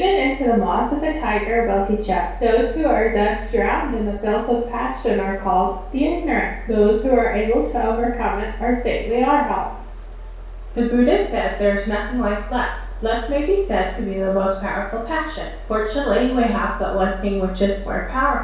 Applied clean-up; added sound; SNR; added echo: none; Mechanisms; 10 dB; reverberation time 0.6 s.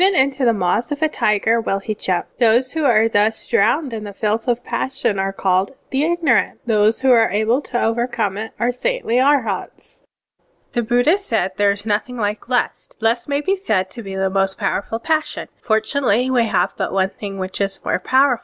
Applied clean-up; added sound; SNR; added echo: none; none; none; none.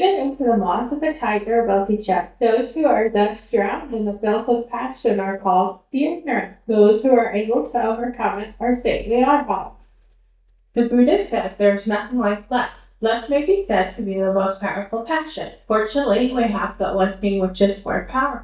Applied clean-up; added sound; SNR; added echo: neural mask model DeepFilterNet 3.